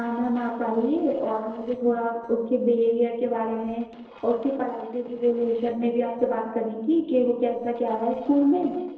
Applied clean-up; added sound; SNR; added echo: neural separator model SepFormer DNS4.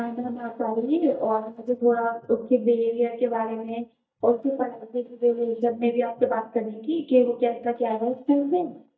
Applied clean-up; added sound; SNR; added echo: neural mask model DeepFilterNet 3.